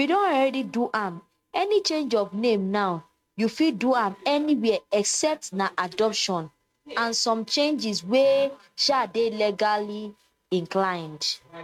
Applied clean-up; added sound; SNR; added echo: neural mask model RNNoise.